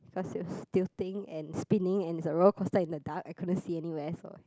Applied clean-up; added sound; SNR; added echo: none; none; none; none.